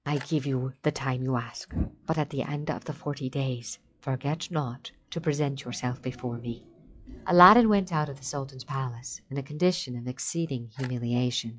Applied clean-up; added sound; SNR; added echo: classical method log-MMSE.